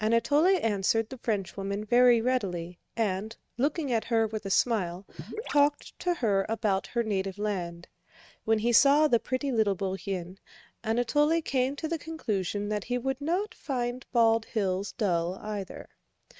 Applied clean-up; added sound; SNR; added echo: neural mask model RNNoise.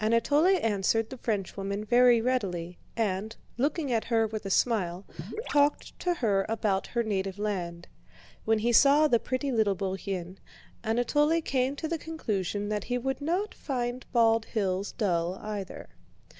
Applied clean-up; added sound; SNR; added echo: none; Gurgling / Liquid; 10 dB; none.